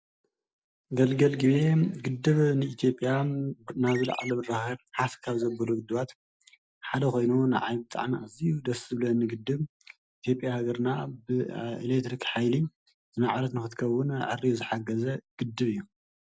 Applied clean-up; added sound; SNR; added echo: none; Chirp, tweet; 10 dB; none.